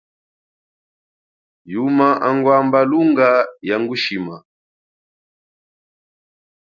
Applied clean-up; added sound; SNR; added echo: none; none; none; none.